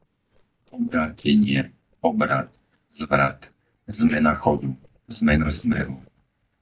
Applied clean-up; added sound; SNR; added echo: neural mask model DeepFilterNet 3.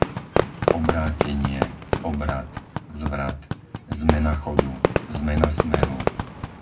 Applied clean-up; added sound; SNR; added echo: none; Fireworks; -2 dB; reverberation time 0.3 s.